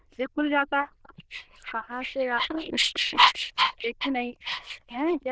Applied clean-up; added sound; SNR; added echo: neural diffusion model UNIVERSE++.